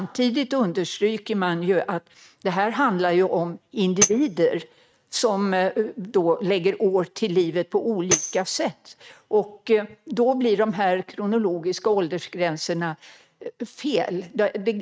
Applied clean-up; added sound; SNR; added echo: neural mask model RNNoise.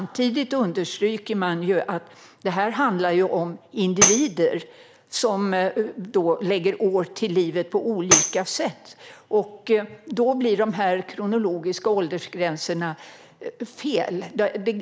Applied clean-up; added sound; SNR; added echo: none; Tambourine; 1 dB; none.